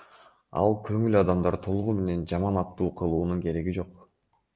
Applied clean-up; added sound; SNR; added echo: none; none; none; none.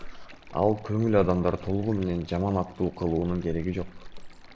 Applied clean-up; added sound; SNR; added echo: none; Stream; 14 dB; none.